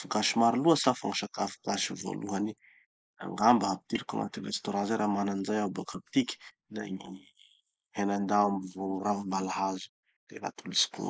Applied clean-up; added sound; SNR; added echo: neural mask model Resemble Enhance denoiser.